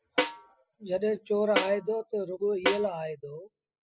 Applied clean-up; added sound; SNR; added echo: classical method spectral subtraction.